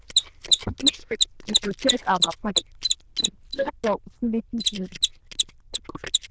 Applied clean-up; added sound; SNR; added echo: neural diffusion model UNIVERSE++.